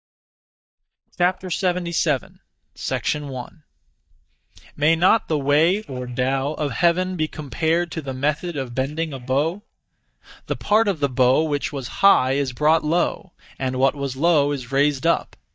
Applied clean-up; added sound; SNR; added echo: neural mask model DeepFilterNet 3.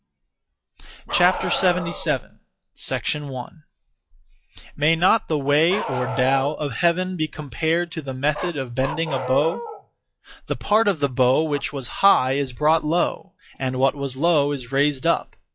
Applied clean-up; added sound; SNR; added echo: classical method log-MMSE.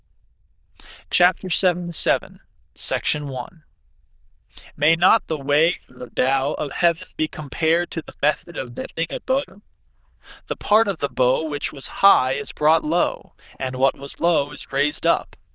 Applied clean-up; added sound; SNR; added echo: neural diffusion model UNIVERSE++.